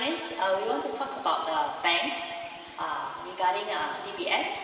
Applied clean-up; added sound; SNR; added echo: none; Tick-tock; 16 dB; reverberation time 2.7 s.